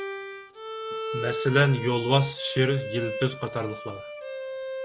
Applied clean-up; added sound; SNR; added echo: none; Bowed string instrument; 7 dB; none.